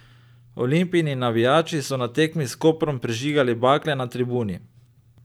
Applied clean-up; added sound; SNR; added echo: none; none; none; none.